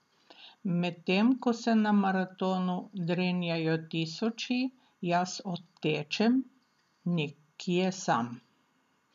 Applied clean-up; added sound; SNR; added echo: none; none; none; none.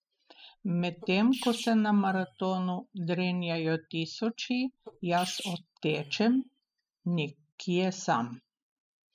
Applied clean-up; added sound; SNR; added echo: classical method spectral subtraction.